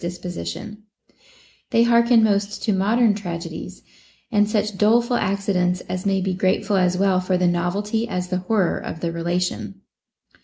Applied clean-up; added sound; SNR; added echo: none; none; none; none.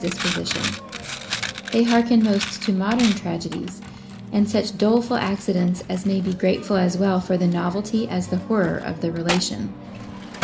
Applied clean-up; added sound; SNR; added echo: none; Coin (dropping); 10 dB; none.